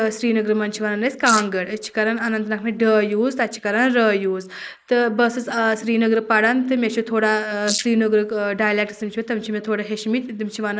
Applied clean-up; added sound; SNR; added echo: neural mask model Resemble Enhance denoiser.